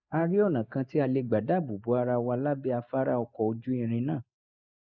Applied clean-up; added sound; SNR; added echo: neural mask model Resemble Enhance denoiser.